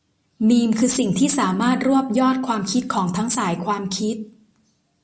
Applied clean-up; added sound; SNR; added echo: none; none; none; none.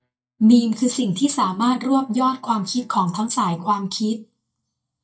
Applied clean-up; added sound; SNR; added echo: neural mask model DeepFilterNet 3.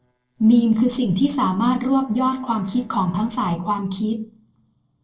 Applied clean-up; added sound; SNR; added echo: neural separator model SepFormer DNS4.